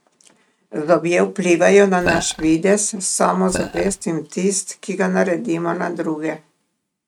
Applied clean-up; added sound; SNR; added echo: neural mask model RNNoise.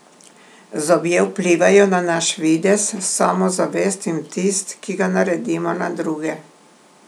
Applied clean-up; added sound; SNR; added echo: none; none; none; none.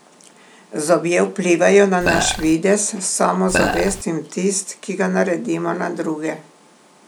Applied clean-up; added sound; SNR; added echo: none; Burping, eructation; 2 dB; none.